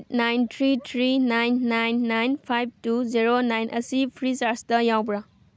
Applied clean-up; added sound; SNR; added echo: none; none; none; none.